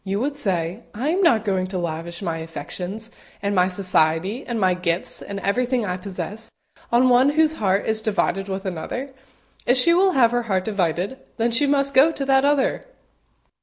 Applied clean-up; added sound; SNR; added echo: none; none; none; none.